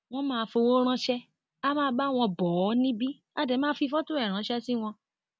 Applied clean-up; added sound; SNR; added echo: none; none; none; none.